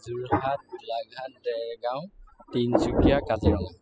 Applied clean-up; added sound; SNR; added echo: classical method spectral subtraction.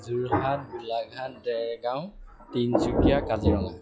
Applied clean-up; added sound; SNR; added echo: classical method log-MMSE.